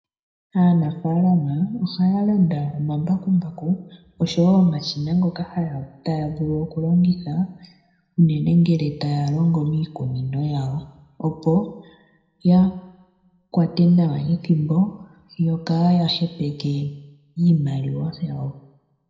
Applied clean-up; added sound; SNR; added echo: none; none; none; reverberation time 0.7 s.